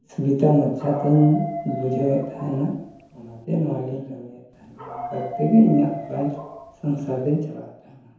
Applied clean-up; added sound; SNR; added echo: none; Dog; 12 dB; reverberation time 0.9 s.